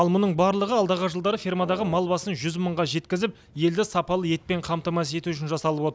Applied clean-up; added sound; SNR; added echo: none; Wind instrument, woodwind instrument; 16 dB; none.